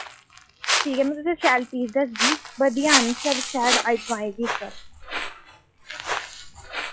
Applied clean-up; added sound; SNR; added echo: classical method log-MMSE.